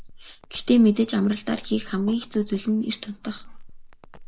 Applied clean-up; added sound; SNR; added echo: none; Crackle; 17 dB; none.